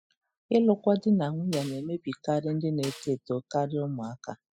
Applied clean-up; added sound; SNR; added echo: classical method spectral subtraction.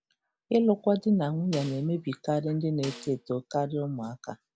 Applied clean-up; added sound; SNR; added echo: none; Snare drum; 18 dB; none.